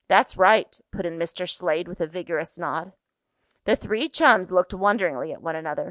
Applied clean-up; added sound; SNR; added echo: none; none; none; none.